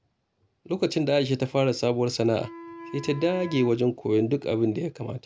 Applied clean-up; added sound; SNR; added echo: none; Wind instrument, woodwind instrument; 17 dB; none.